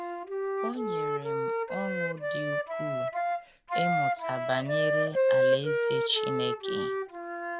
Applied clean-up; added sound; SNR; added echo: none; Wind instrument, woodwind instrument; -5 dB; none.